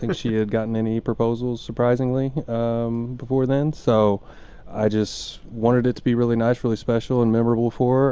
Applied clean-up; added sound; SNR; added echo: none; none; none; none.